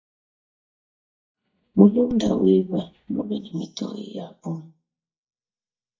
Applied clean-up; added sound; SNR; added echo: neural mask model DeepFilterNet 3.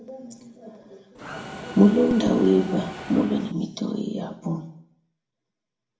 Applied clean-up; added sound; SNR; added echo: none; Mechanisms; 12 dB; reverberation time 0.6 s.